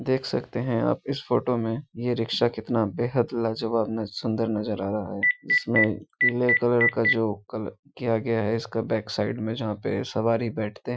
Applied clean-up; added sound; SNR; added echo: classical method Wiener filter.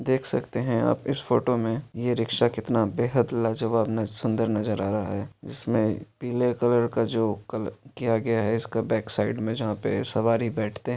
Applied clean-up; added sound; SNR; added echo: none; none; none; none.